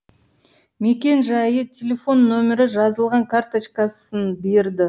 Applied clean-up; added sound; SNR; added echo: none; none; none; none.